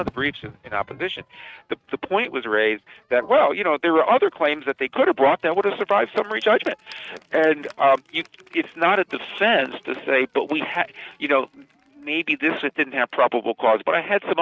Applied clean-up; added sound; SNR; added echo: neural mask model RNNoise.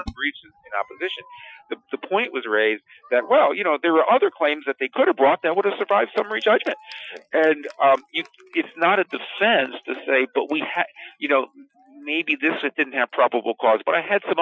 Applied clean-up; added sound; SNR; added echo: classical method Wiener filter.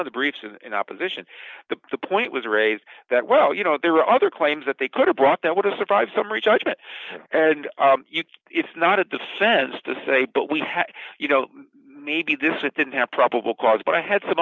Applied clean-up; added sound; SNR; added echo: none; none; none; none.